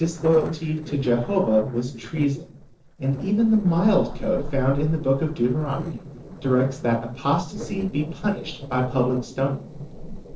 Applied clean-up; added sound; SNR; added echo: neural separator model SepFormer DNS4.